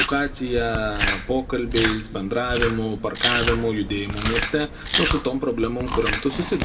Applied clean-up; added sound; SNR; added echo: none; Chewing, mastication; 1 dB; reverberation time 0.9 s.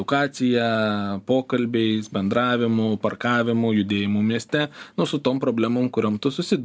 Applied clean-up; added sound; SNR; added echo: none; none; none; none.